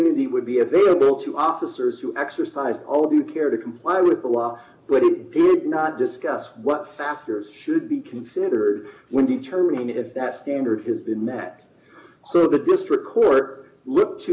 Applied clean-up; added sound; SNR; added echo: none; none; none; none.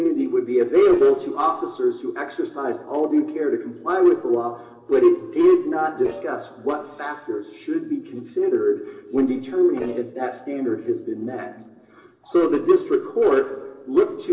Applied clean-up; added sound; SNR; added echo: neural separator model SepFormer DNS4.